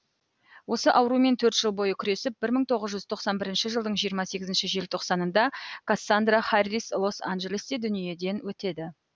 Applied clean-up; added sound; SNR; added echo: none; none; none; none.